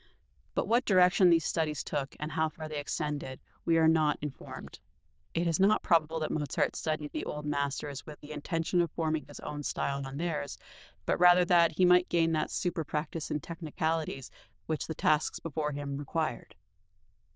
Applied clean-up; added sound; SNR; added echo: neural diffusion model UNIVERSE++.